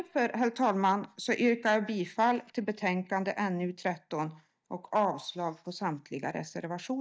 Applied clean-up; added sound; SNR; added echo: neural mask model DeepFilterNet 3.